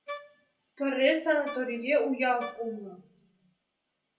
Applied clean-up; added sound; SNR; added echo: none; Wind instrument, woodwind instrument; 13 dB; reverberation time 0.2 s.